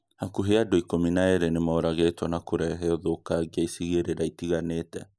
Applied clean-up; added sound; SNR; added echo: neural mask model Resemble Enhance denoiser.